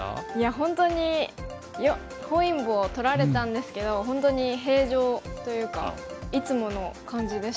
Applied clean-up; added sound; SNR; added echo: none; none; none; none.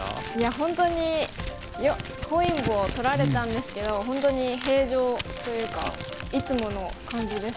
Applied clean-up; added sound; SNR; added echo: none; Crumpling, crinkling; 10 dB; none.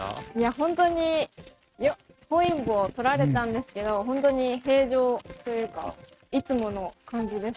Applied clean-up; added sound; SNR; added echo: neural mask model RNNoise.